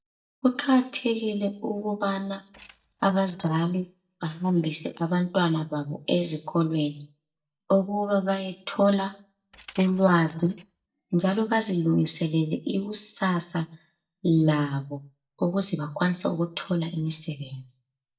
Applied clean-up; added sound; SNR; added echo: neural mask model DeepFilterNet 3.